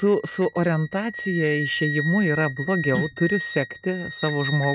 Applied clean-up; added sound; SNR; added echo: neural mask model RNNoise.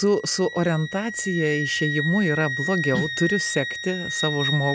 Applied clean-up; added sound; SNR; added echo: none; Wind instrument, woodwind instrument; 5 dB; none.